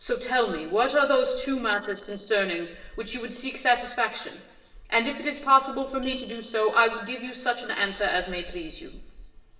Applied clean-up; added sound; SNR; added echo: neural separator model SepFormer DNS4.